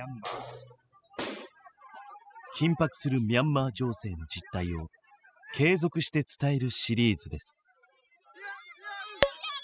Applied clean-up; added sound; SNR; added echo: classical method spectral subtraction.